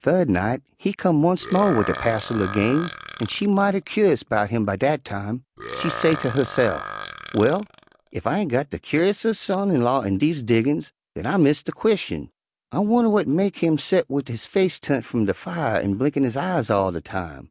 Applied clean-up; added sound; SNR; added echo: none; Burping, eructation; 12 dB; none.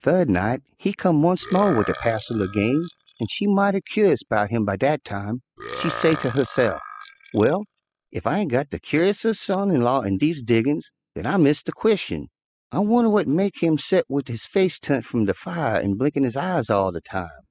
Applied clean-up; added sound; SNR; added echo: classical method spectral subtraction.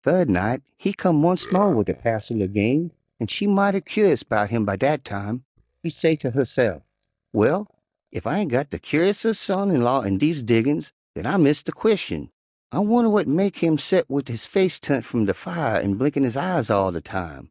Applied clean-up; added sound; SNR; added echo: neural mask model DeepFilterNet 3.